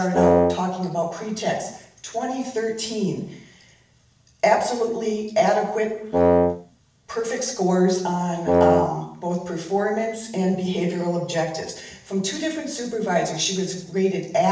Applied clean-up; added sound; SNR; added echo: none; Wind instrument, woodwind instrument; -5 dB; reverberation time 0.7 s.